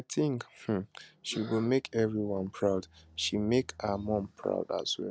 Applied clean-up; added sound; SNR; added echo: none; none; none; none.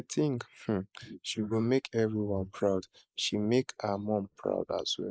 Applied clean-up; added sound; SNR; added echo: neural mask model Resemble Enhance denoiser.